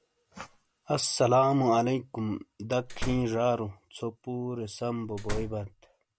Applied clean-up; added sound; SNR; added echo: none; Slam; 7 dB; none.